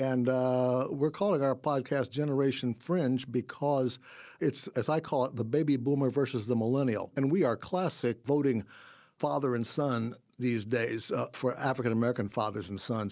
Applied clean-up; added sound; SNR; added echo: none; none; none; none.